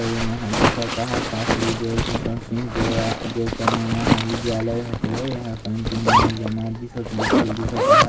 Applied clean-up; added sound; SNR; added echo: none; Zipper (clothing); -3 dB; reverberation time 0.4 s.